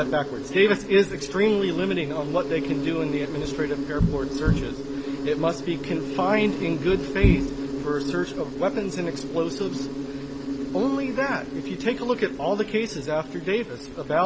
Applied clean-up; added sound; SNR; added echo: none; Insect; 6 dB; none.